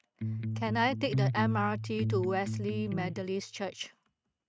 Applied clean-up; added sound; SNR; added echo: neural mask model RNNoise.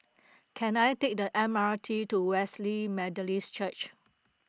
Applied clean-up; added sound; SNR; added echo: none; none; none; none.